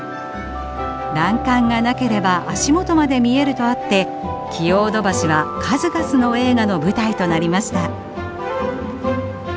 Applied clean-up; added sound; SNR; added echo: none; none; none; none.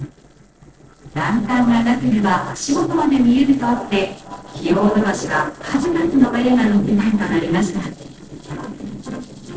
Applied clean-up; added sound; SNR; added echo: neural separator model SepFormer DNS4.